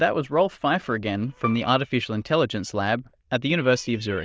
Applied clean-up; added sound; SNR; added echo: neural diffusion model UNIVERSE++.